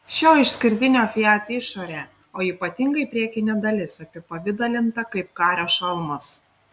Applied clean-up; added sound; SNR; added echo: none; none; none; none.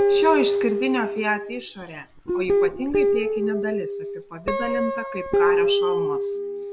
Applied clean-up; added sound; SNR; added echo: none; Guitar; -5 dB; none.